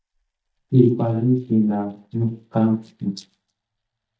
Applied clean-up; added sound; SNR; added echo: neural mask model DeepFilterNet 3.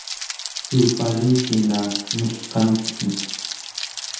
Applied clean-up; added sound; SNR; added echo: none; Rain; 8 dB; reverberation time 0.8 s.